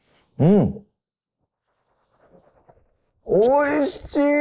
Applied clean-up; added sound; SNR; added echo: neural mask model Resemble Enhance denoiser.